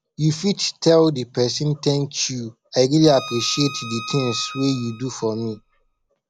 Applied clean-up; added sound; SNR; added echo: none; Bowed string instrument; 14 dB; none.